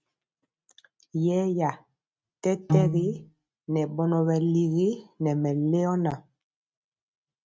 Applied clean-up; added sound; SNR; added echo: neural mask model RNNoise.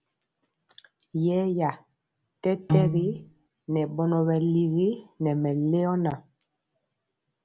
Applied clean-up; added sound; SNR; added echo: none; Piano; -2 dB; none.